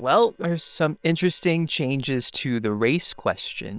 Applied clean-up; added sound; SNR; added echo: neural separator model SepFormer WHAM!.